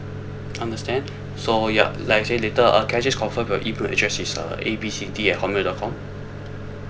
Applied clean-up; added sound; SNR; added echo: none; Microwave oven; 8 dB; none.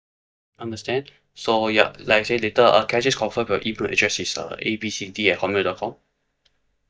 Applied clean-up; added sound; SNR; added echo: neural mask model DeepFilterNet 3.